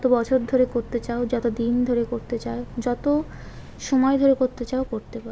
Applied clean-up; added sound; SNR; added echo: none; Boat, Water vehicle; 17 dB; none.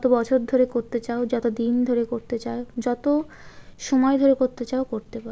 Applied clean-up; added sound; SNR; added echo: none; none; none; none.